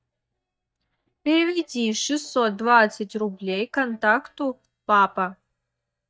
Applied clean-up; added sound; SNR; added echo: neural mask model DeepFilterNet 3.